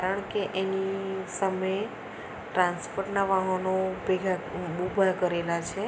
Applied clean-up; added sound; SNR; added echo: none; none; none; none.